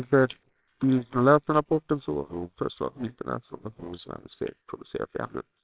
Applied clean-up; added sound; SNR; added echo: neural separator model SepFormer WHAMR!.